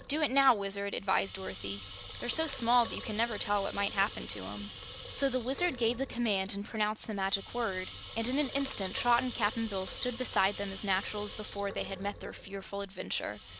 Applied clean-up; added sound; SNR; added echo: none; Water tap, faucet / Liquid; 4 dB; none.